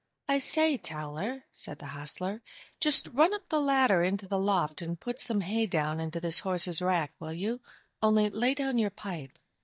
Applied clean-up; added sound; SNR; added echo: neural mask model DeepFilterNet 3.